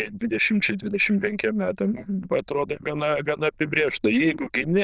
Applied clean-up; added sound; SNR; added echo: neural diffusion model UNIVERSE++.